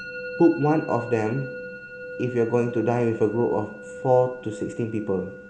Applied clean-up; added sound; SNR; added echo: none; Musical instrument; 13 dB; none.